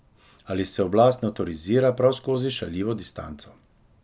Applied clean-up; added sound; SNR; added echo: none; none; none; none.